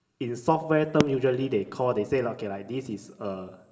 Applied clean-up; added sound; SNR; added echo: none; Fireworks; 7 dB; reverberation time 2.9 s.